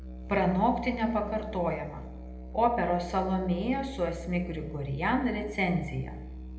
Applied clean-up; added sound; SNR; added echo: none; Musical instrument; 11 dB; reverberation time 0.8 s.